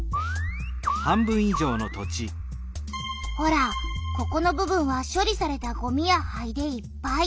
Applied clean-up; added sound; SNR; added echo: none; none; none; none.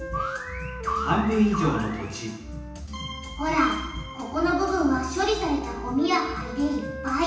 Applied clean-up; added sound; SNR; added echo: none; Wind instrument, woodwind instrument; 15 dB; reverberation time 0.9 s.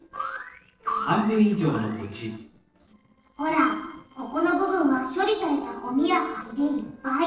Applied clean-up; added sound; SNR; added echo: neural separator model SepFormer DNS4.